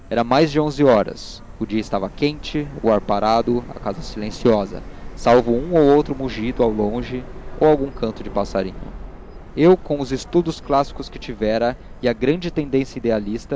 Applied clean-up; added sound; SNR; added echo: none; Subway, metro, underground; 14 dB; none.